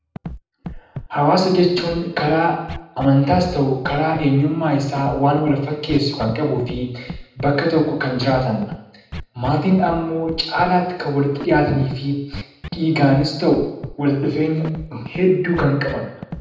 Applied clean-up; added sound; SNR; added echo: none; Scratching (performance technique); 15 dB; reverberation time 0.8 s.